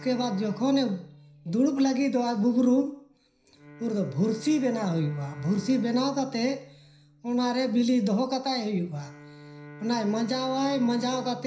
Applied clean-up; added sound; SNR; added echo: none; Bowed string instrument; 20 dB; reverberation time 0.5 s.